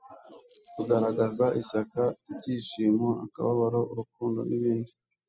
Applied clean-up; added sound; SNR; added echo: classical method spectral subtraction.